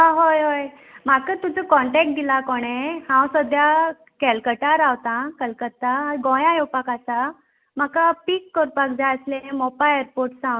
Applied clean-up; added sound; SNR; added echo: none; none; none; none.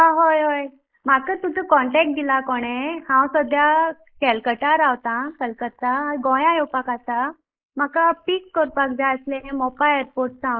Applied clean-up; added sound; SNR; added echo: neural mask model Resemble Enhance denoiser.